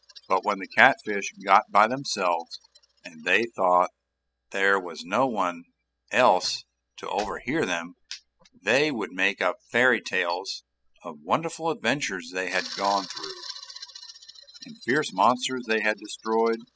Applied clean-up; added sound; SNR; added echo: classical method spectral subtraction.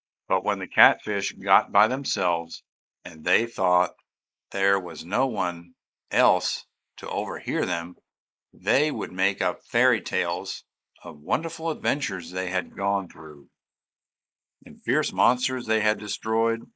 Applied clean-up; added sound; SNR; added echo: neural mask model Resemble Enhance denoiser.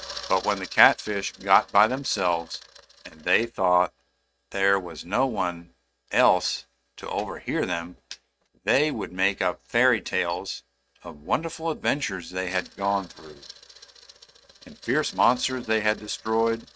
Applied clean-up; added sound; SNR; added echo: neural mask model RNNoise.